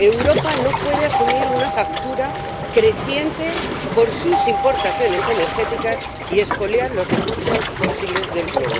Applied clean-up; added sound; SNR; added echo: none; Doorbell + Waves, surf; 2 dB; none.